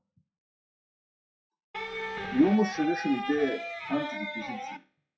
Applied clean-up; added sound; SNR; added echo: classical method WPE with log-MMSE.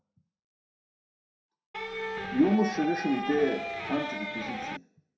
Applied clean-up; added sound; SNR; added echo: none; Electric guitar; 4 dB; reverberation time 0.6 s.